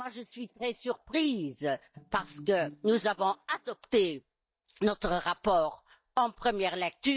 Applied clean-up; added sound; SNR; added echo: neural mask model DeepFilterNet 3.